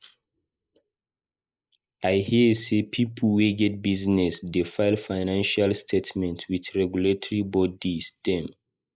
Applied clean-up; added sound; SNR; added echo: neural mask model Resemble Enhance denoiser.